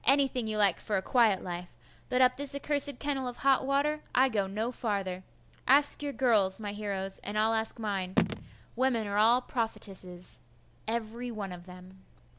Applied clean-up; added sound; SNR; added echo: none; Telephone; 4 dB; none.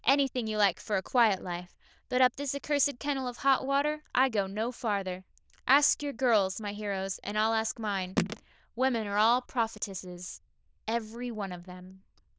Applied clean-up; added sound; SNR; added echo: neural diffusion model UNIVERSE++.